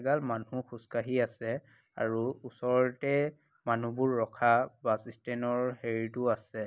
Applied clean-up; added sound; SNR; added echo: none; none; none; none.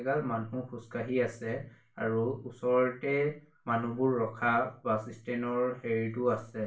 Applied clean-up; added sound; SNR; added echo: none; none; none; reverberation time 0.3 s.